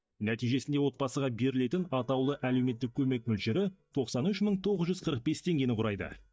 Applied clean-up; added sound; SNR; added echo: neural mask model DeepFilterNet 3.